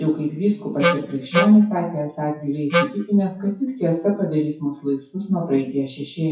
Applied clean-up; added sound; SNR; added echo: classical method WPE with log-MMSE.